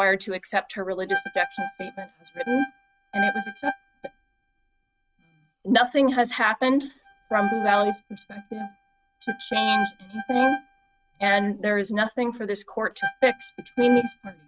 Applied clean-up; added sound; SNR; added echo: neural mask model RNNoise.